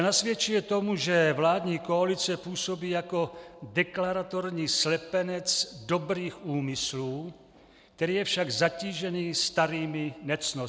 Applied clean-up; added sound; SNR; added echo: none; none; none; none.